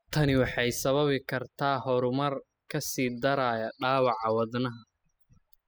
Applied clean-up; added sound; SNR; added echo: classical method spectral subtraction.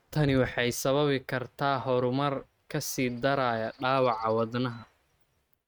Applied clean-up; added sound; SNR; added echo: neural mask model RNNoise.